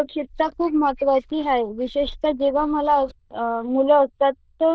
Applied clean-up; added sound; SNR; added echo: neural diffusion model UNIVERSE++.